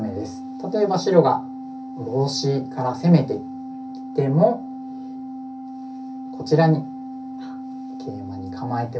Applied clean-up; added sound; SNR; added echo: none; Organ; 10 dB; reverberation time 0.3 s.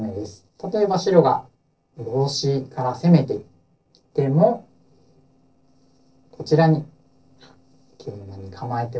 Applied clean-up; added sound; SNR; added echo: neural separator model SepFormer DNS4.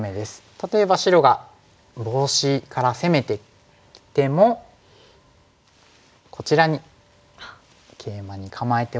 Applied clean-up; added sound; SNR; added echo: none; none; none; none.